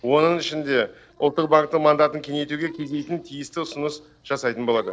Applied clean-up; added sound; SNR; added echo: neural separator model SepFormer DNS4.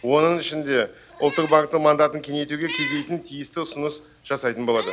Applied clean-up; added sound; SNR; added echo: none; Meow; 15 dB; none.